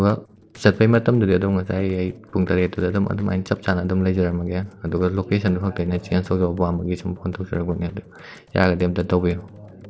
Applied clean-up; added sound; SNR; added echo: neural separator model SepFormer DNS4.